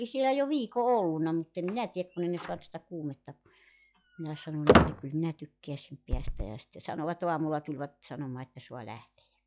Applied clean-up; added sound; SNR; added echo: classical method log-MMSE.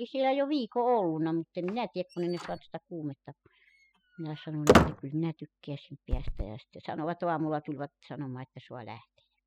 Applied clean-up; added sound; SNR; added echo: classical method spectral subtraction.